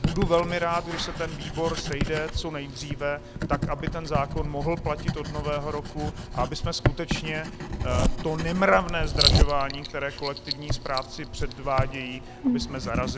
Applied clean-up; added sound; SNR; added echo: none; Writing + Zipper (clothing); -1 dB; none.